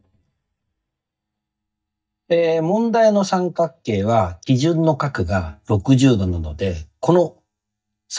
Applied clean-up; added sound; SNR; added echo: neural mask model DeepFilterNet 3.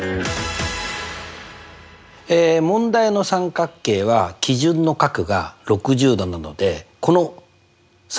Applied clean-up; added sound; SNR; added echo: none; none; none; none.